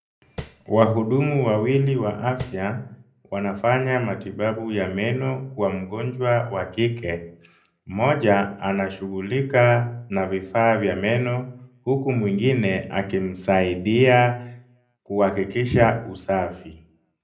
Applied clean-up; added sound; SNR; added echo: none; Tap; 15 dB; reverberation time 0.4 s.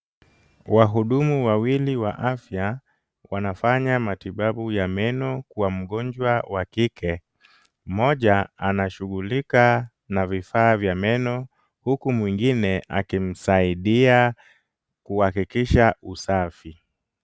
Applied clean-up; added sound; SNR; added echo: none; none; none; none.